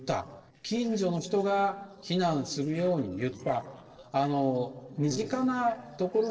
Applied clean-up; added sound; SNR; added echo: neural separator model SepFormer DNS4.